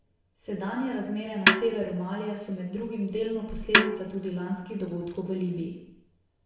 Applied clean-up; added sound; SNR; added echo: none; Snare drum; -3 dB; reverberation time 0.8 s.